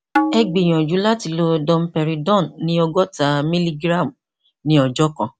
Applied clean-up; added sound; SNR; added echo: none; Tabla; 6 dB; none.